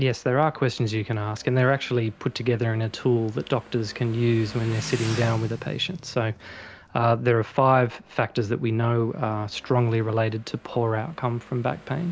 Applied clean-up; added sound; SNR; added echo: none; Motorcycle; 19 dB; none.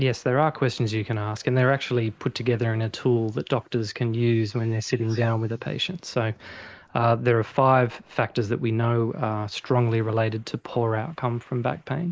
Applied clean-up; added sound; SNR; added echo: neural mask model Resemble Enhance denoiser.